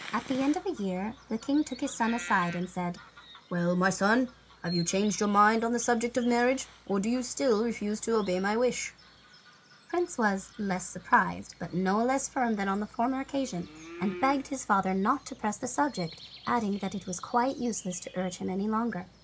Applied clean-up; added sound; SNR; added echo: none; Bird vocalization, bird call, bird song; 19 dB; none.